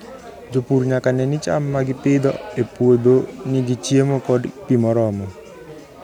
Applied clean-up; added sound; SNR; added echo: none; none; none; none.